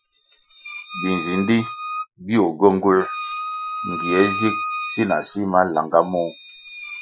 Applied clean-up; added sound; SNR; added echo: classical method Wiener filter.